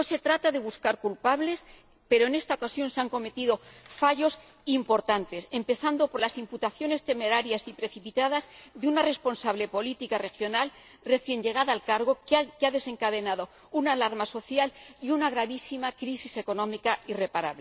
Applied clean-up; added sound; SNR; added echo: none; none; none; none.